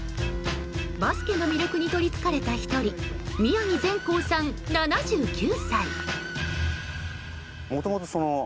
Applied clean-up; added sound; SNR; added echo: none; Electric guitar / Strum; 12 dB; none.